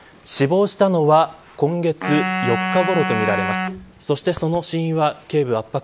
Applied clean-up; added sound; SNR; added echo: none; Wind instrument, woodwind instrument; 5 dB; none.